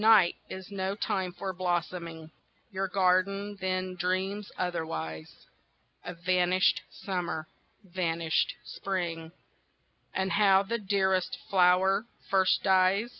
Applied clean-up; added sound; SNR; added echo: none; none; none; none.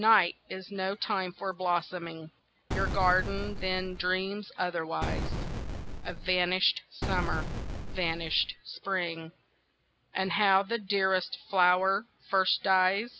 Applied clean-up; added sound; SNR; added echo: none; Boom; 4 dB; none.